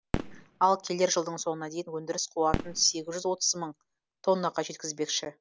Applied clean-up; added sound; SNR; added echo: none; Fireworks; 10 dB; none.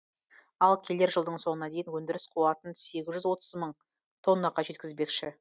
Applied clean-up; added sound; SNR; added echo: none; none; none; none.